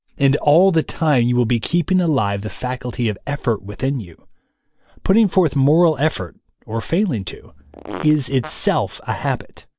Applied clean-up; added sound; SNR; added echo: neural separator model SepFormer DNS4.